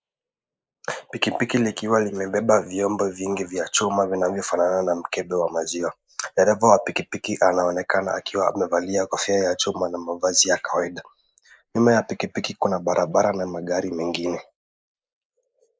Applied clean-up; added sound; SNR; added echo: neural mask model Resemble Enhance denoiser.